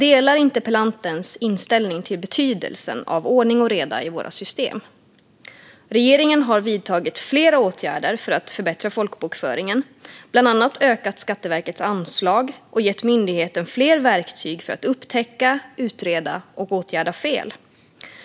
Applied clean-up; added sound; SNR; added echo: none; none; none; none.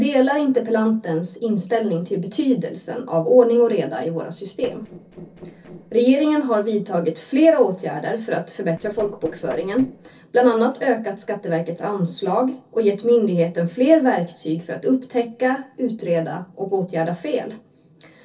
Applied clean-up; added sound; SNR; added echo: neural separator model SepFormer DNS4.